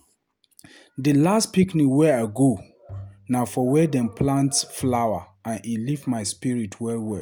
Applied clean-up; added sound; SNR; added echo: none; Bowed string instrument; 20 dB; none.